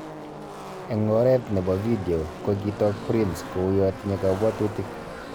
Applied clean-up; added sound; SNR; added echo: none; Car passing by / Race car, auto racing; 11 dB; none.